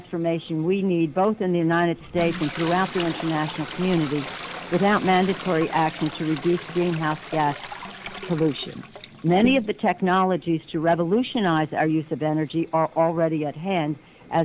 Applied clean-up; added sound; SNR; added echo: none; Toilet flush; 14 dB; none.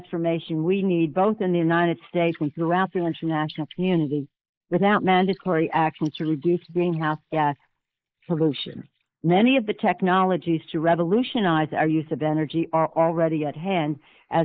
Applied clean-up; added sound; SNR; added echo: neural mask model Resemble Enhance denoiser.